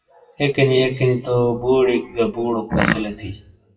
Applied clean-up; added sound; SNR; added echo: classical method WPE with log-MMSE.